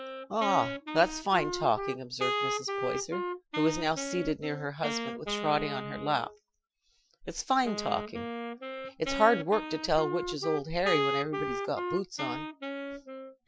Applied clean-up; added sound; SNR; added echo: classical method Wiener filter.